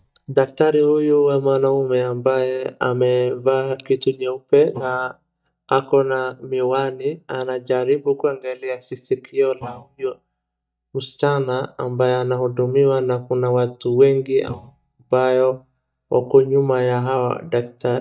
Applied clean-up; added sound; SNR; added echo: neural mask model DeepFilterNet 3.